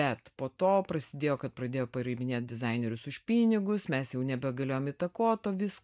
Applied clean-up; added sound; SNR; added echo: neural mask model Resemble Enhance denoiser.